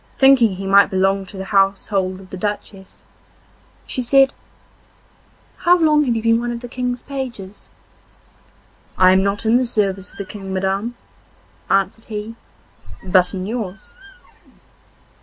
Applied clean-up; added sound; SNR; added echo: none; Squeak; 10 dB; none.